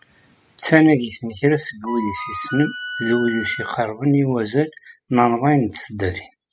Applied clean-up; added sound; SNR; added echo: classical method spectral subtraction.